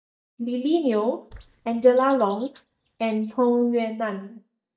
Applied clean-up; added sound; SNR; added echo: neural mask model DeepFilterNet 3.